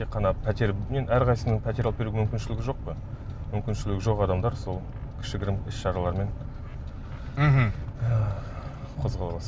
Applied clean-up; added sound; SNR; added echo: none; none; none; none.